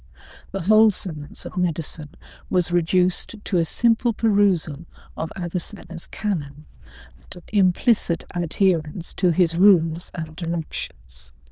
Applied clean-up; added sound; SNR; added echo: neural diffusion model UNIVERSE++.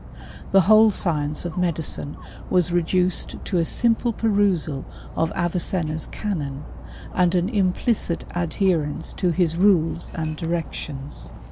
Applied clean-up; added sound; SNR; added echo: none; Dog; 13 dB; none.